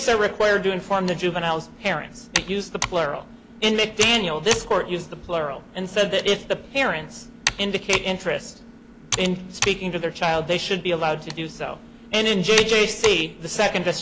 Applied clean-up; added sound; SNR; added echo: none; Computer keyboard; 10 dB; none.